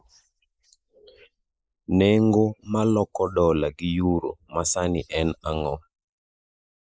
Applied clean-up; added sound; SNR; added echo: neural mask model Resemble Enhance denoiser.